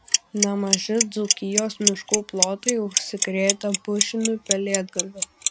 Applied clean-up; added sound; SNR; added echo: none; Clock; -1 dB; none.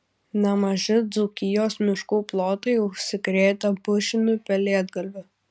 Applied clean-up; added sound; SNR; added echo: none; none; none; none.